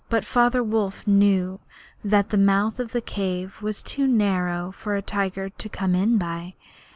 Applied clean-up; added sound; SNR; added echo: none; none; none; none.